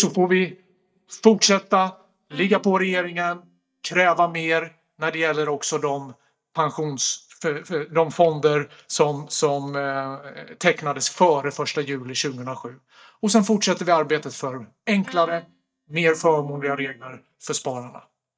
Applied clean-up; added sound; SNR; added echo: neural mask model DeepFilterNet 3.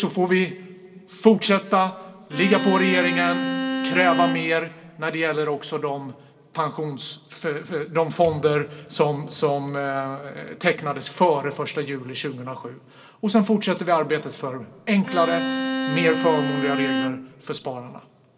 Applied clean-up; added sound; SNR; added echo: none; Bowed string instrument; 3 dB; reverberation time 2.1 s.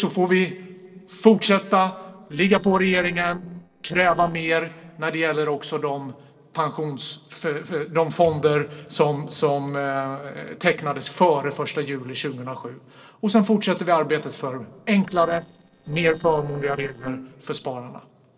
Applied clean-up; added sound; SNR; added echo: neural separator model SepFormer DNS4.